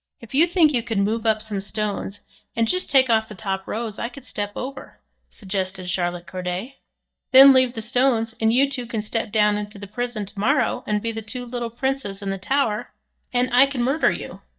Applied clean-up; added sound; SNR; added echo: neural mask model DeepFilterNet 3.